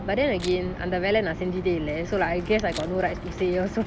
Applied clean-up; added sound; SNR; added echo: none; Camera + Applause; 20 dB; none.